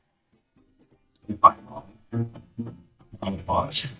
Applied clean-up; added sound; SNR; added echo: neural mask model DeepFilterNet 3.